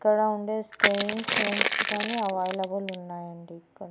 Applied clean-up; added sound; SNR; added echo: none; Crushing; -1 dB; none.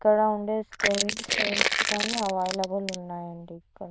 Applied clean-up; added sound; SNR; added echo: neural diffusion model UNIVERSE++.